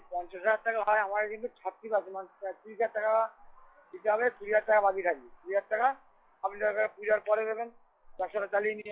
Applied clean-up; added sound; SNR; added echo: classical method log-MMSE.